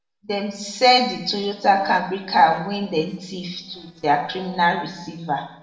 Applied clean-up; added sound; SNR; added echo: neural separator model SepFormer DNS4.